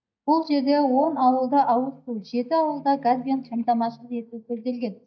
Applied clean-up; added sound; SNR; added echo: neural mask model DeepFilterNet 3.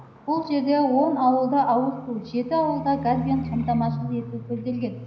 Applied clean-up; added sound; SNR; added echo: none; Livestock, farm animals, working animals; 11 dB; reverberation time 0.9 s.